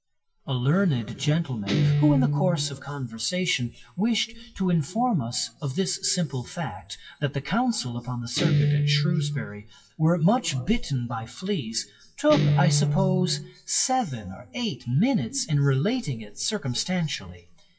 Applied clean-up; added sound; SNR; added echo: classical method WPE with log-MMSE.